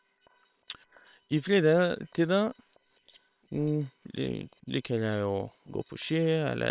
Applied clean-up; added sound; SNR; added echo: neural separator model SepFormer WHAM!.